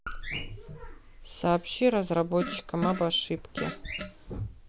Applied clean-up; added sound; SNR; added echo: none; Fart; 9 dB; none.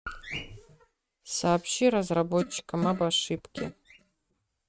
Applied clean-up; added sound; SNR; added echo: neural mask model RNNoise.